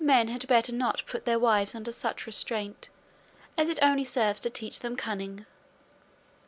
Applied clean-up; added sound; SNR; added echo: none; none; none; none.